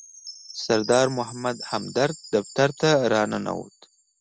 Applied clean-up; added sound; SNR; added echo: none; Chime; 17 dB; none.